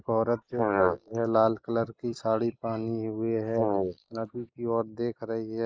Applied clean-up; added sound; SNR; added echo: neural mask model Resemble Enhance denoiser.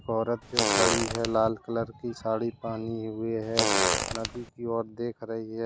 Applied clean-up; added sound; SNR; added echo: none; Fart; -3 dB; none.